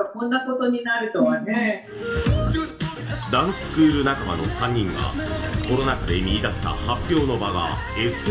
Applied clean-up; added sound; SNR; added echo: none; Trickle, dribble / Chirp, tweet; 9 dB; reverberation time 0.6 s.